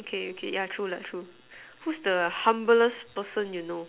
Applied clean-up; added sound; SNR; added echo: none; none; none; none.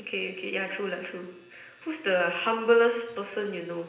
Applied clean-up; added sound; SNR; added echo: none; none; none; reverberation time 0.9 s.